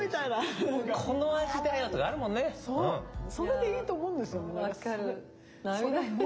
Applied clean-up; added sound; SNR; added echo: none; none; none; none.